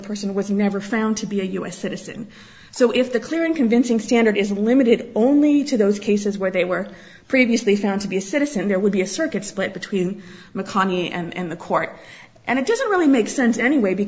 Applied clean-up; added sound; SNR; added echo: none; none; none; none.